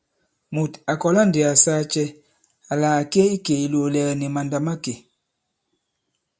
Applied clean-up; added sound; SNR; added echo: none; none; none; none.